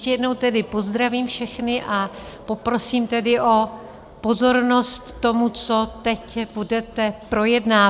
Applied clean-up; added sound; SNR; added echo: none; none; none; none.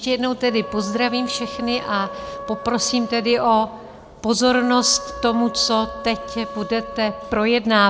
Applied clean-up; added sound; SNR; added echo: none; Wind instrument, woodwind instrument; 13 dB; none.